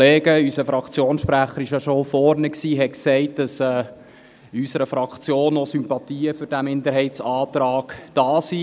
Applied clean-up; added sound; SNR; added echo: none; none; none; none.